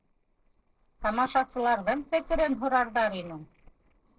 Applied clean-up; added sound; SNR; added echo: neural separator model SepFormer DNS4.